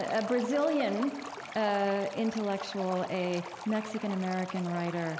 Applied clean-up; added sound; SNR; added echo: none; Stream; 12 dB; none.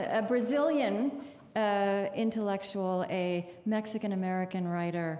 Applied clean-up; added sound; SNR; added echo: none; none; none; none.